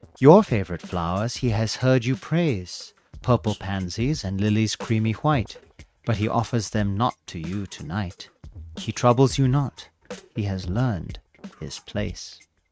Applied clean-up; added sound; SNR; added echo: neural mask model RNNoise.